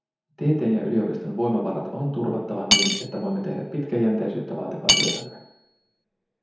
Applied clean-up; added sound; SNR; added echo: none; Cutlery, silverware / Dishes, pots, and pans; -2 dB; reverberation time 1.0 s.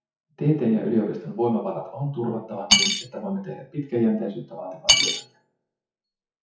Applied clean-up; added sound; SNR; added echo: classical method WPE with log-MMSE.